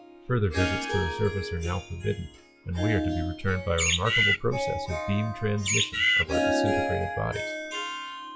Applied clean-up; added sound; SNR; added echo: classical method log-MMSE.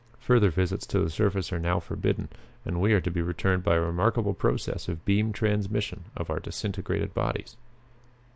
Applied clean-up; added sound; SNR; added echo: none; none; none; none.